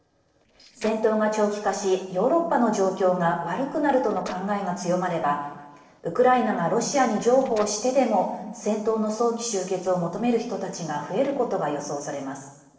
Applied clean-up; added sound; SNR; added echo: neural separator model SepFormer DNS4.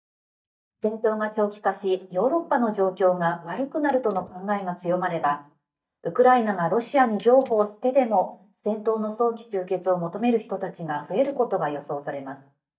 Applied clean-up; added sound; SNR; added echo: neural mask model DeepFilterNet 3.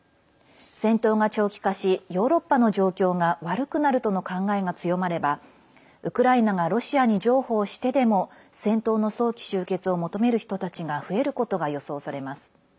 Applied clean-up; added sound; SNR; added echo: none; none; none; none.